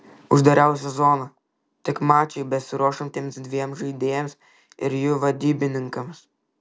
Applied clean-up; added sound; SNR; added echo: none; none; none; none.